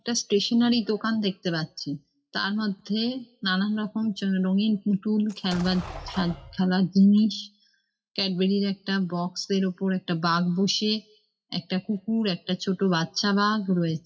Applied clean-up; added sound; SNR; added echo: classical method WPE with log-MMSE.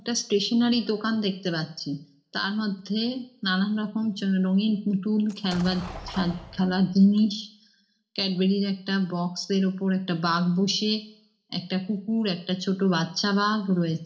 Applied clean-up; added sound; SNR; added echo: none; Explosion; 15 dB; reverberation time 0.4 s.